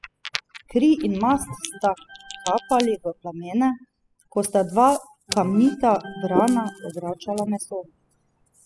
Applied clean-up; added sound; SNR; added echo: classical method spectral subtraction.